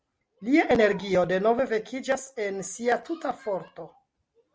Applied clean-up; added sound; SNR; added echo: none; none; none; none.